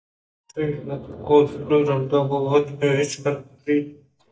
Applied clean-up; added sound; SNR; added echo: neural mask model DeepFilterNet 3.